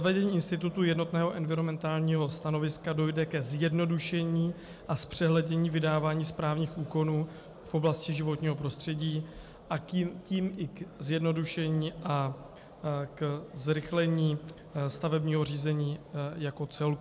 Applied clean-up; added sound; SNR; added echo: none; none; none; none.